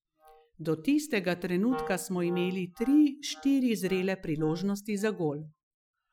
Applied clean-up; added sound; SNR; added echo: classical method Wiener filter.